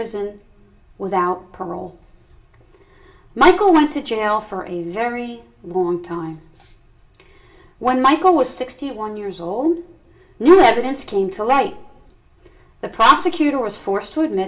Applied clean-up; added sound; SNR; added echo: none; none; none; reverberation time 0.4 s.